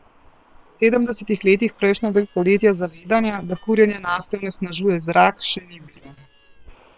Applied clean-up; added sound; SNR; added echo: neural separator model SepFormer WHAM!.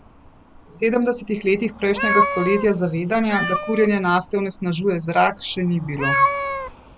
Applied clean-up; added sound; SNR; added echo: none; Meow; 5 dB; none.